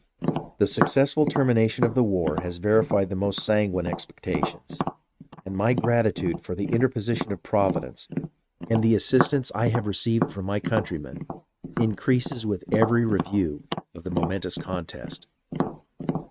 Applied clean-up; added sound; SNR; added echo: neural mask model RNNoise.